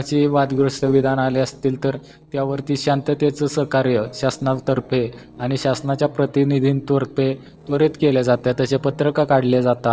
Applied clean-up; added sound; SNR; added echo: neural separator model SepFormer DNS4.